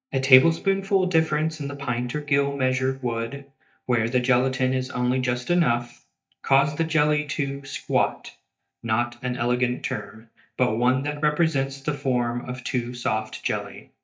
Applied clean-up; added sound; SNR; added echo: neural mask model DeepFilterNet 3.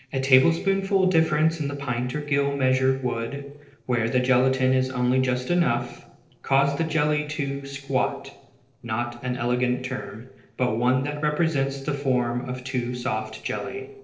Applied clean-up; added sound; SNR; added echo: neural separator model SepFormer DNS4.